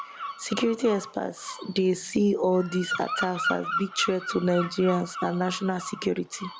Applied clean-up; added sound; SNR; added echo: none; Bird vocalization, bird call, bird song; 8 dB; none.